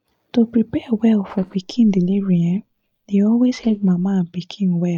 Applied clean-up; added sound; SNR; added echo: neural mask model DeepFilterNet 3.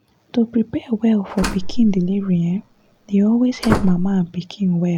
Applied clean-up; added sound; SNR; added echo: none; Slam; 6 dB; none.